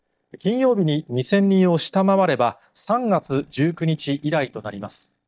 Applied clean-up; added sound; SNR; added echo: neural mask model DeepFilterNet 3.